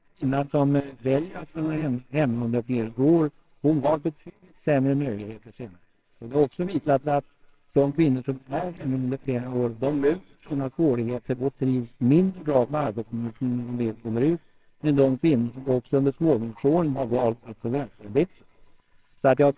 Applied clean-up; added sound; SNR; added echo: neural separator model SepFormer WHAMR!.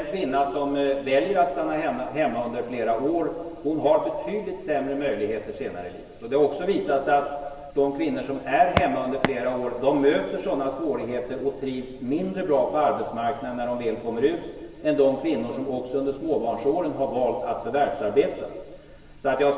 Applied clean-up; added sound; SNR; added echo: none; Walk, footsteps; 2 dB; reverberation time 1.3 s.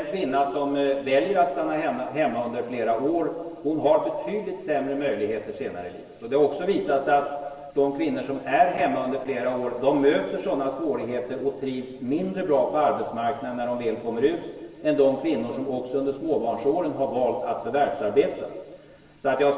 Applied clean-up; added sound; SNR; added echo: neural separator model SepFormer DNS4.